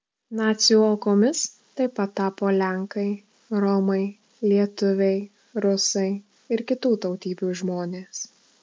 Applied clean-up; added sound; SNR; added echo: none; none; none; none.